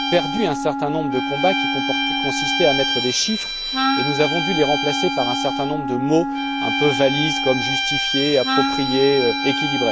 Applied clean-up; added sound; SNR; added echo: none; Bowed string instrument + Wind instrument, woodwind instrument; 0 dB; none.